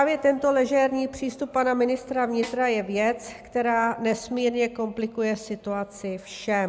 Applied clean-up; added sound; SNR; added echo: none; Snare drum; 18 dB; none.